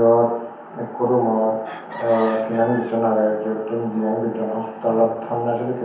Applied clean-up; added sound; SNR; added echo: none; Chicken, rooster; 17 dB; reverberation time 1.0 s.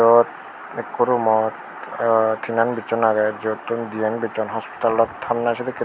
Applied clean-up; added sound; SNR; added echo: none; none; none; none.